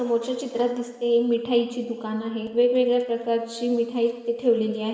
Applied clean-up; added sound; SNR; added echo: none; none; none; reverberation time 2.1 s.